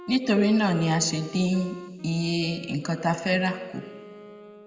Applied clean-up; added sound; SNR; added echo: none; Wind instrument, woodwind instrument; 19 dB; reverberation time 1.3 s.